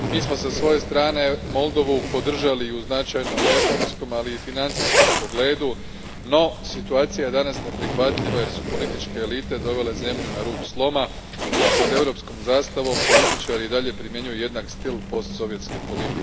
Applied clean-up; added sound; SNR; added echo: none; Zipper (clothing); 1 dB; none.